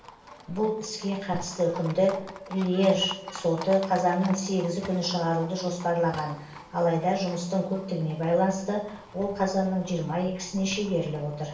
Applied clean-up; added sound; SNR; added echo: none; Livestock, farm animals, working animals; 17 dB; reverberation time 0.4 s.